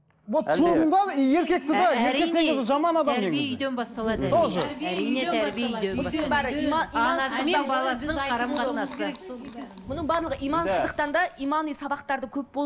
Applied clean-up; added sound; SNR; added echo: none; Chewing, mastication; 18 dB; none.